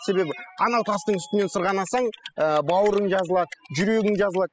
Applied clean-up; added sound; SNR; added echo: classical method spectral subtraction.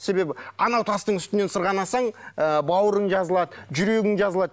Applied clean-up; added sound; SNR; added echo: none; none; none; none.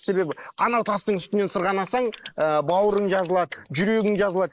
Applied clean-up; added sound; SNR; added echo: neural mask model Resemble Enhance denoiser.